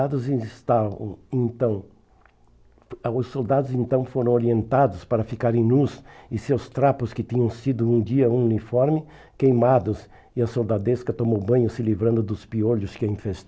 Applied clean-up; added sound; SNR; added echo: none; none; none; none.